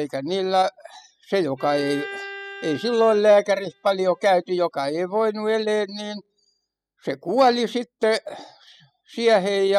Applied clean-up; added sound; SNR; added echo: classical method spectral subtraction.